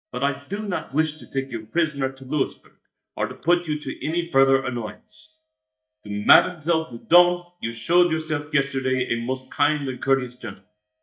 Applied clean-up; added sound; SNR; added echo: neural mask model DeepFilterNet 3.